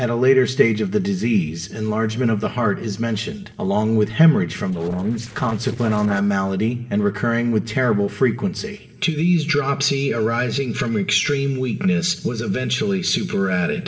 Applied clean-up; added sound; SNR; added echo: neural separator model SepFormer DNS4.